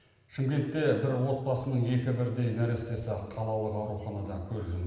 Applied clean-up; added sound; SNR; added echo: none; none; none; reverberation time 1.2 s.